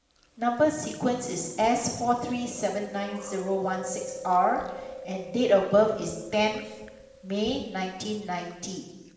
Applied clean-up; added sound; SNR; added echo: none; Chewing, mastication; 15 dB; reverberation time 1.0 s.